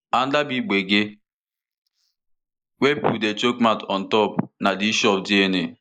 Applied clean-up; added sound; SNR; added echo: neural mask model Resemble Enhance denoiser.